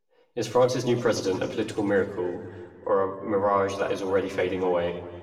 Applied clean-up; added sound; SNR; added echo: none; none; none; reverberation time 1.9 s.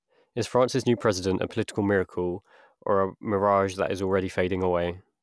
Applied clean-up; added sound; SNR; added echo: none; none; none; none.